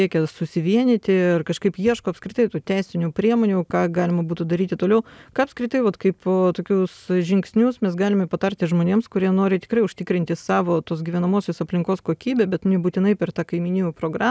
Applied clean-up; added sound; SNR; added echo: none; none; none; none.